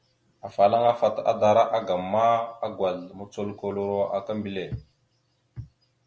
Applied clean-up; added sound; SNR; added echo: none; none; none; none.